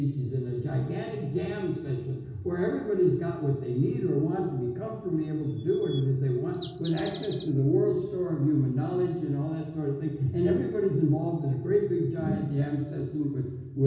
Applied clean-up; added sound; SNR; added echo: none; Bird vocalization, bird call, bird song; 13 dB; reverberation time 1.1 s.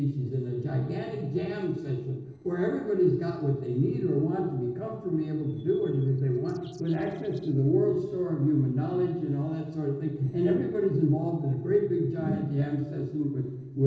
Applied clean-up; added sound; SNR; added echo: neural separator model SepFormer DNS4.